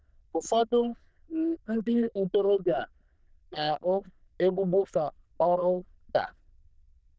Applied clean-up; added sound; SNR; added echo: neural diffusion model UNIVERSE++.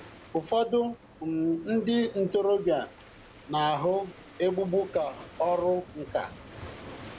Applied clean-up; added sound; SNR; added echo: none; Waves, surf; 19 dB; none.